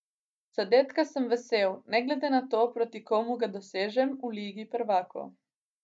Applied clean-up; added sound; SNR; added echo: none; none; none; none.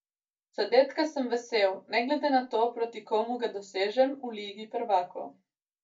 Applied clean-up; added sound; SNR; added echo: none; none; none; reverberation time 0.2 s.